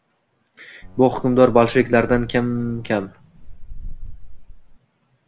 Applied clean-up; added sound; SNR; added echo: none; Boat, Water vehicle; 12 dB; none.